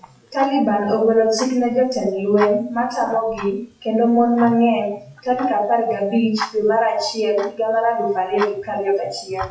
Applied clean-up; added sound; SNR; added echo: classical method WPE with log-MMSE.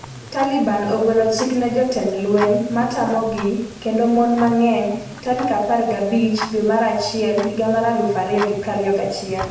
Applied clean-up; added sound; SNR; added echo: none; Tick-tock; 15 dB; reverberation time 0.7 s.